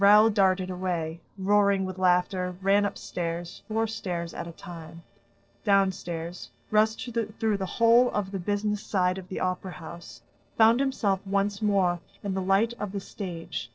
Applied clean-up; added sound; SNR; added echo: neural separator model SepFormer DNS4.